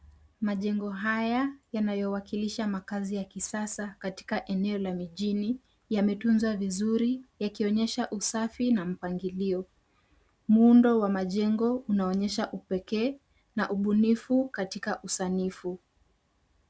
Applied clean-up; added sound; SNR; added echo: none; none; none; none.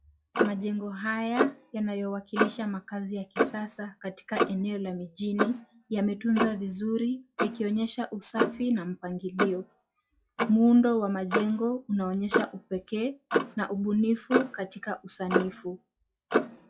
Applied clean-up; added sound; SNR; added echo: classical method log-MMSE.